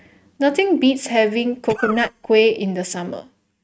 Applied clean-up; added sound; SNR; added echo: neural mask model RNNoise.